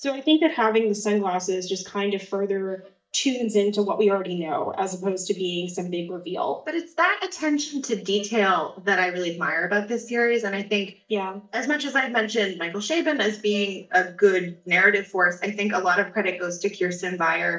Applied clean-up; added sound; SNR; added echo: neural mask model DeepFilterNet 3.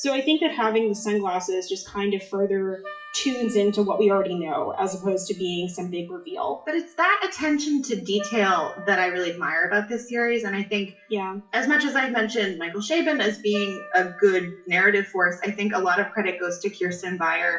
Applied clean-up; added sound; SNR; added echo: classical method WPE with log-MMSE.